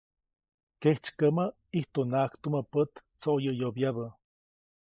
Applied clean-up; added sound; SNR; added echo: neural mask model Resemble Enhance denoiser.